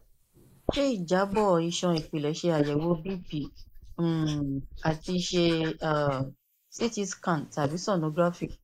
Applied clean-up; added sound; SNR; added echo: neural mask model Resemble Enhance denoiser.